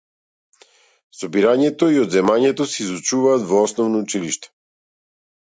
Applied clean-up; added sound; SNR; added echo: none; none; none; none.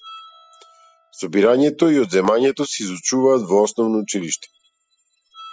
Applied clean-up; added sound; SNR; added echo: classical method spectral subtraction.